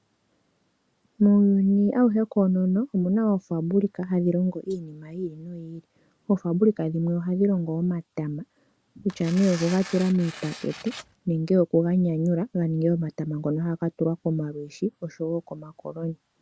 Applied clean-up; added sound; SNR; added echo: none; Tearing; 16 dB; none.